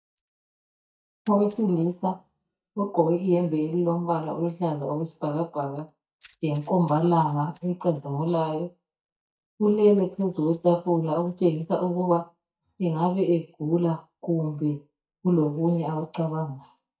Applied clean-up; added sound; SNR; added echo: neural mask model DeepFilterNet 3.